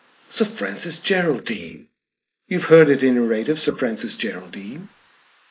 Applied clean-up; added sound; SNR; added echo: neural mask model Resemble Enhance denoiser.